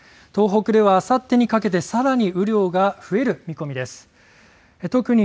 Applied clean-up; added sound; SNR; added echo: none; none; none; none.